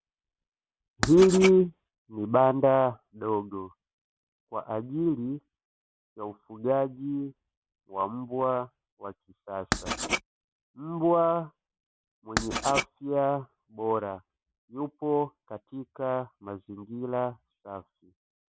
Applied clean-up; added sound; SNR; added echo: none; Writing; 5 dB; none.